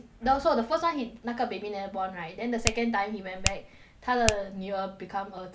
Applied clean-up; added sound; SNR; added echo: none; Finger snapping; 4 dB; none.